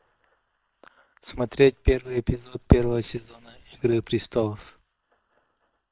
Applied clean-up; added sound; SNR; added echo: neural separator model SepFormer WHAM!.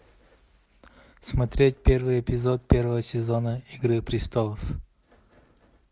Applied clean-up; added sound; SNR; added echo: none; none; none; none.